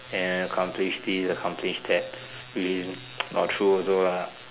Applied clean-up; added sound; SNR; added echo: none; none; none; none.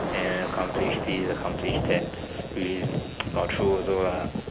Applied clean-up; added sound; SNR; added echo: none; Thunder; 1 dB; none.